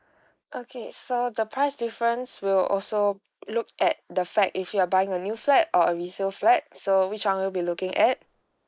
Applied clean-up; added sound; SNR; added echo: neural mask model Resemble Enhance denoiser.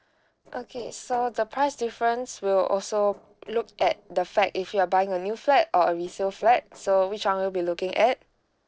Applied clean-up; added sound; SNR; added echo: neural separator model SepFormer DNS4.